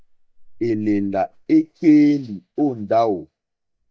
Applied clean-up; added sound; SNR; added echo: neural mask model DeepFilterNet 3.